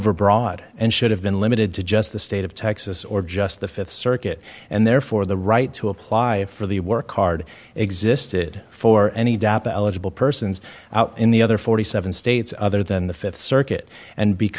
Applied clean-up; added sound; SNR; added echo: none; none; none; none.